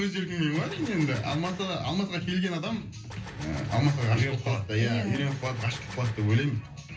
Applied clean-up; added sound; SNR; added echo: none; Gunshot, gunfire; 17 dB; reverberation time 0.3 s.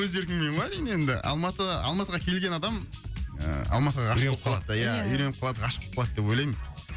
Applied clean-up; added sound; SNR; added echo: none; none; none; none.